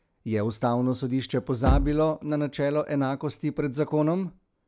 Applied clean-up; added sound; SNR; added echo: none; Bass drum; -1 dB; none.